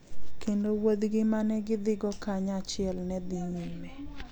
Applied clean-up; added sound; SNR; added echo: none; none; none; none.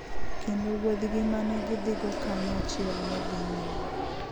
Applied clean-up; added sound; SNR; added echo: none; Fixed-wing aircraft, airplane; 4 dB; none.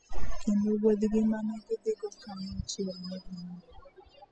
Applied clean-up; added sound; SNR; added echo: classical method spectral subtraction.